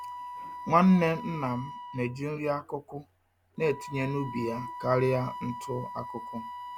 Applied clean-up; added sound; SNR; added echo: none; Wind instrument, woodwind instrument; 11 dB; none.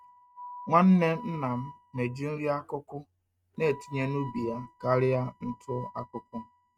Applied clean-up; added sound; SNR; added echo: neural mask model RNNoise.